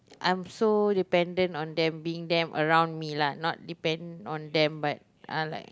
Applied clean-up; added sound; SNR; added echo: none; none; none; none.